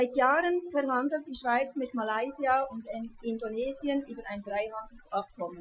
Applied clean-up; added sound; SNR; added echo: classical method Wiener filter.